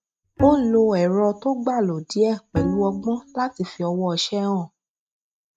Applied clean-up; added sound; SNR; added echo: neural mask model RNNoise.